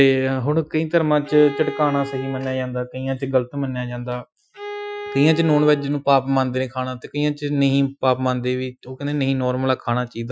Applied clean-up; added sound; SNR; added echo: classical method Wiener filter.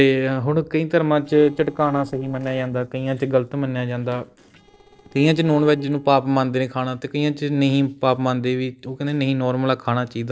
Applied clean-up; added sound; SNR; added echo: neural separator model SepFormer DNS4.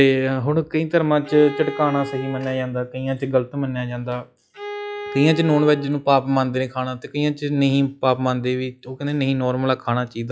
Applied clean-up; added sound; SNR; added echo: classical method log-MMSE.